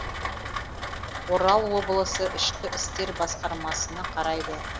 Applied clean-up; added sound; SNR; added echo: none; Rain; 5 dB; none.